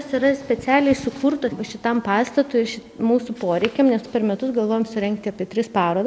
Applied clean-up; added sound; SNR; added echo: none; none; none; none.